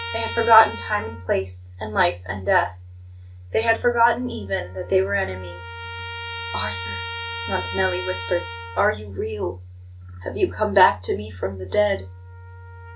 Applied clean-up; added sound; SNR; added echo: none; Trumpet; 12 dB; reverberation time 0.2 s.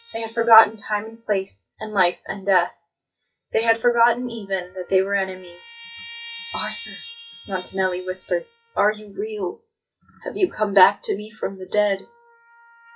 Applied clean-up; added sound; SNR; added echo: classical method WPE with log-MMSE.